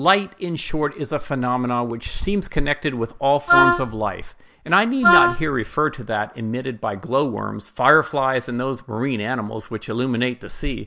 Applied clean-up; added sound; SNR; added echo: none; Wind instrument, woodwind instrument; -3 dB; none.